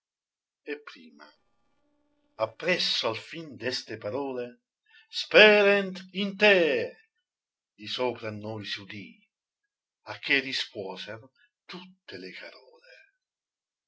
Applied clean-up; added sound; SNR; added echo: neural separator model SepFormer DNS4.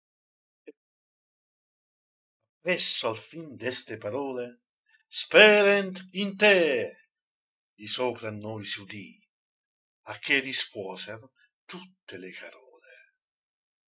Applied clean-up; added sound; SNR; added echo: neural mask model DeepFilterNet 3.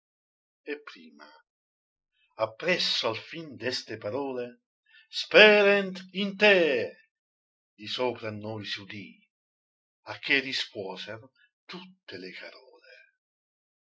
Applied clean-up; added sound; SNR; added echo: neural mask model Resemble Enhance denoiser.